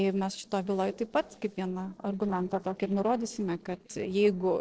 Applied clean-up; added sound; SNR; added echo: neural separator model SepFormer DNS4.